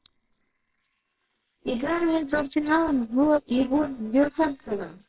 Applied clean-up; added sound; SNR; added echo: neural separator model SepFormer WHAMR!.